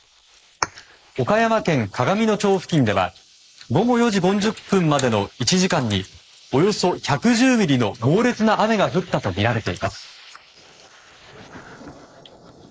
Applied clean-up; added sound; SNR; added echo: neural mask model Resemble Enhance denoiser.